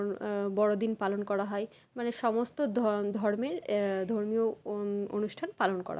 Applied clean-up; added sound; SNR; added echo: none; none; none; none.